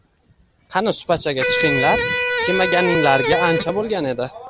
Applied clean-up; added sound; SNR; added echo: none; Electric guitar; 1 dB; none.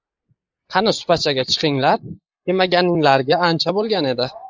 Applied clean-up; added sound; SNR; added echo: neural mask model Resemble Enhance denoiser.